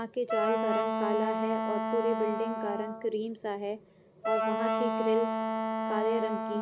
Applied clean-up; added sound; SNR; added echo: none; Wind instrument, woodwind instrument; -1 dB; none.